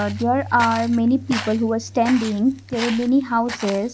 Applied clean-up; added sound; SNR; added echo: none; Walk, footsteps + Keyboard (musical); 12 dB; none.